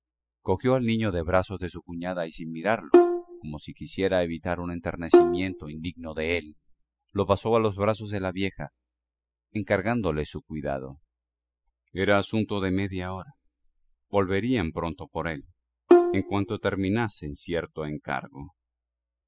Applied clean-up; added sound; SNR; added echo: classical method spectral subtraction.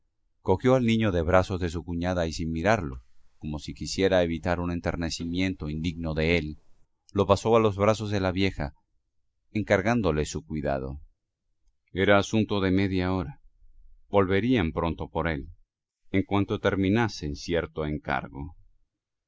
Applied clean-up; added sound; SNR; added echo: neural mask model Resemble Enhance denoiser.